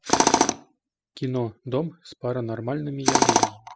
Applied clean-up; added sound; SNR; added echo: classical method spectral subtraction.